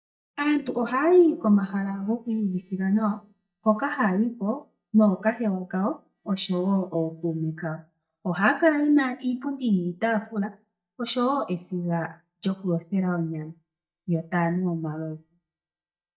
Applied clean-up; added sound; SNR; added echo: neural mask model DeepFilterNet 3.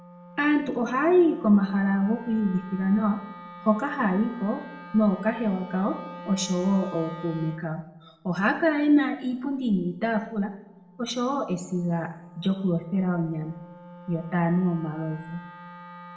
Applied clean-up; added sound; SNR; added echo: none; Wind instrument, woodwind instrument; 18 dB; reverberation time 0.8 s.